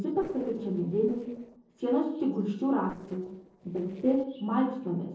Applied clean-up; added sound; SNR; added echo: neural separator model SepFormer DNS4.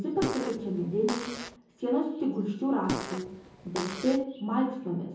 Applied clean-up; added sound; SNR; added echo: none; Fart; 6 dB; reverberation time 0.7 s.